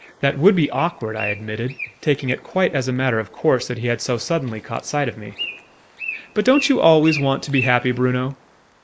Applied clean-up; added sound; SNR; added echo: neural mask model Resemble Enhance denoiser.